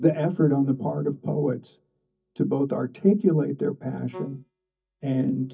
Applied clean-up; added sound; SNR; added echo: neural mask model DeepFilterNet 3.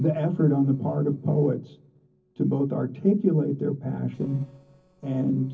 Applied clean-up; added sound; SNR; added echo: neural separator model SepFormer DNS4.